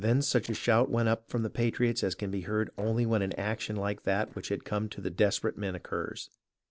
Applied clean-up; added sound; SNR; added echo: neural separator model SepFormer DNS4.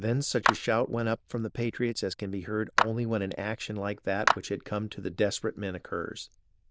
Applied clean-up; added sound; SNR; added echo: neural diffusion model UNIVERSE++.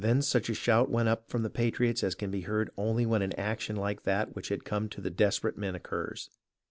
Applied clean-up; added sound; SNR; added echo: none; none; none; none.